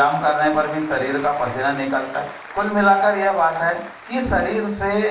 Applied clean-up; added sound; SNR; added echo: none; Applause; 18 dB; reverberation time 0.4 s.